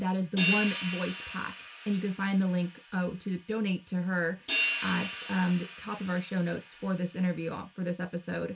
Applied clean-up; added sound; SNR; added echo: none; Hi-hat; 6 dB; reverberation time 0.2 s.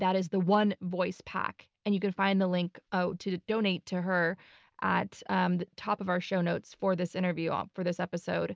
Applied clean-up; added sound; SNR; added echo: none; none; none; none.